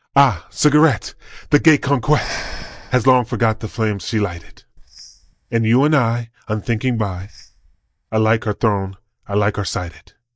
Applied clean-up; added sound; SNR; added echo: neural mask model DeepFilterNet 3.